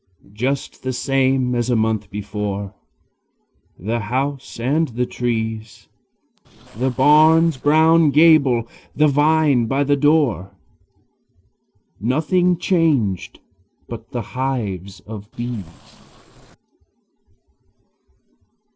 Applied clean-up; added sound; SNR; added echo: neural separator model SepFormer DNS4.